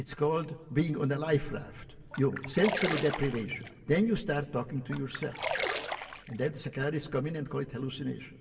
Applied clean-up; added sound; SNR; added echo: none; Splash, splatter; 6 dB; reverberation time 2.3 s.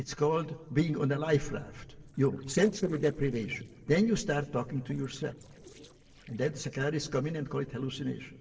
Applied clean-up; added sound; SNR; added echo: neural separator model SepFormer DNS4.